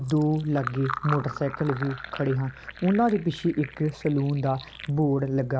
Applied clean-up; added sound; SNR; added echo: none; Fill (with liquid); 13 dB; none.